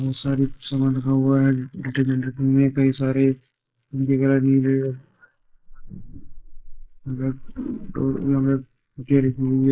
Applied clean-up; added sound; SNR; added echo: neural mask model Resemble Enhance denoiser.